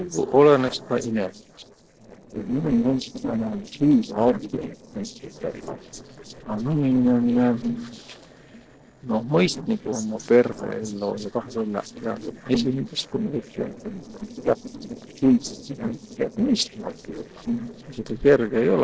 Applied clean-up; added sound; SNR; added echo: neural separator model SepFormer DNS4.